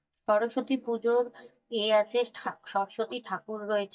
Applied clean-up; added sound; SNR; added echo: neural mask model DeepFilterNet 3.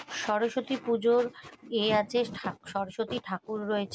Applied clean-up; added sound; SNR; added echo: none; none; none; none.